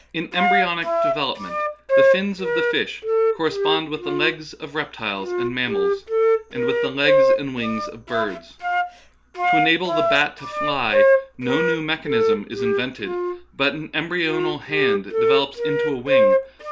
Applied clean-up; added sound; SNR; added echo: none; Wind instrument, woodwind instrument; -4 dB; none.